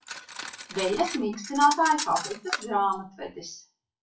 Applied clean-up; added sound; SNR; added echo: classical method WPE with log-MMSE.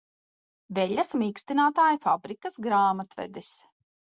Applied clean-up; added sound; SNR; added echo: none; none; none; none.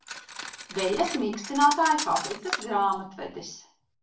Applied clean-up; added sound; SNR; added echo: none; Cutlery, silverware; 10 dB; reverberation time 0.3 s.